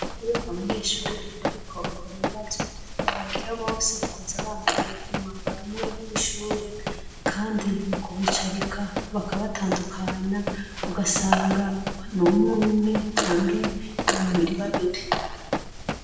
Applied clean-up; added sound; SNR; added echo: none; Run; 5 dB; reverberation time 1.1 s.